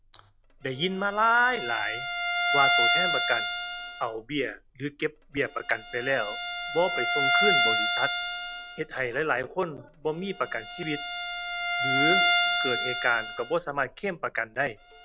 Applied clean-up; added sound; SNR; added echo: none; Bowed string instrument; -1 dB; none.